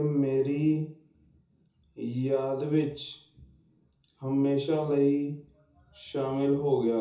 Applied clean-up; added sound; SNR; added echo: none; none; none; reverberation time 0.6 s.